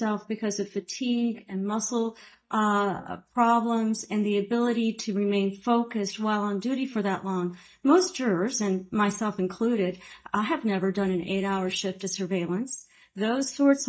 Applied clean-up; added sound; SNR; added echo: neural mask model DeepFilterNet 3.